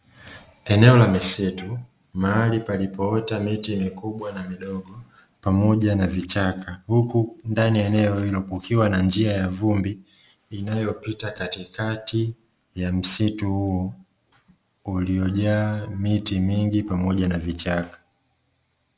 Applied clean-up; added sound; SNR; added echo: none; none; none; none.